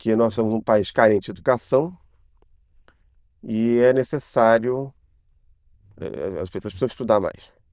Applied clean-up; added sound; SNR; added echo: neural diffusion model UNIVERSE++.